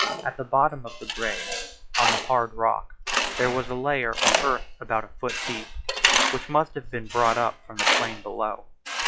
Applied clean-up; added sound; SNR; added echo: classical method log-MMSE.